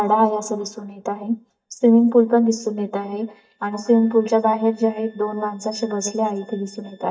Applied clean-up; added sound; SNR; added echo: neural mask model DeepFilterNet 3.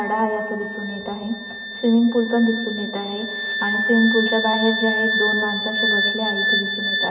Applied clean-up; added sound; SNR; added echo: none; Wind instrument, woodwind instrument; 1 dB; reverberation time 2.3 s.